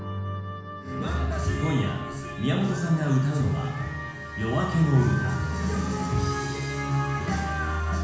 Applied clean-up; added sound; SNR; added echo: none; Wind instrument, woodwind instrument; 16 dB; reverberation time 1.1 s.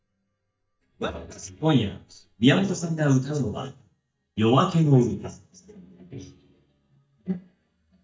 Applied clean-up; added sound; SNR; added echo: neural mask model DeepFilterNet 3.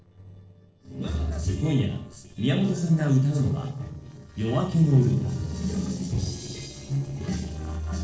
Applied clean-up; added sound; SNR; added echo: neural separator model SepFormer DNS4.